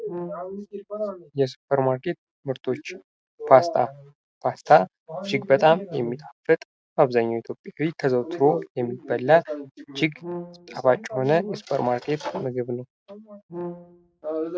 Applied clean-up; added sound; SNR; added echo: neural mask model RNNoise.